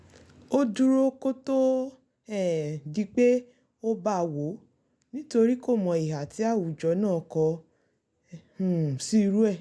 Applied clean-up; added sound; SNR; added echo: none; none; none; none.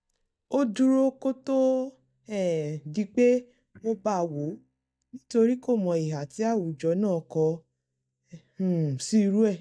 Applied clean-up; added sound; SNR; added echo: neural mask model DeepFilterNet 3.